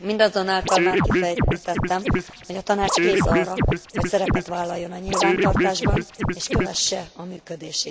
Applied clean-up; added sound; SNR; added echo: none; Scratching (performance technique); -3 dB; none.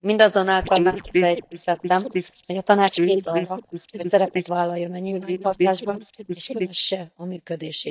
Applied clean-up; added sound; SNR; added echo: neural mask model DeepFilterNet 3.